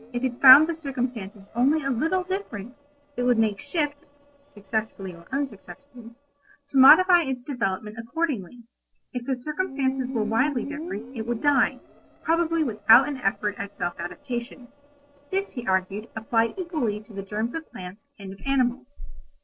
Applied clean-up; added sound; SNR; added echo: neural separator model SepFormer DNS4.